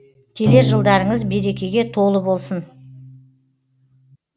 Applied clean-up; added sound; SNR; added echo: none; Bowed string instrument; 4 dB; none.